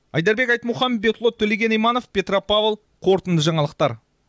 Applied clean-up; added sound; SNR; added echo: none; none; none; none.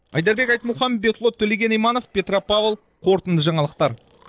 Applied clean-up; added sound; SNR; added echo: neural separator model SepFormer DNS4.